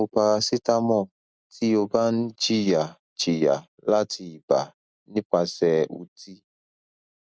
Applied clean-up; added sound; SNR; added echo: none; none; none; none.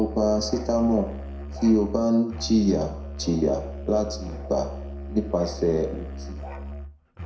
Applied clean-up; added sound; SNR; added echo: none; Musical instrument; 10 dB; reverberation time 0.5 s.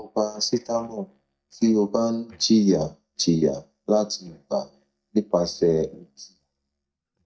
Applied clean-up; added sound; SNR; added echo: neural mask model DeepFilterNet 3.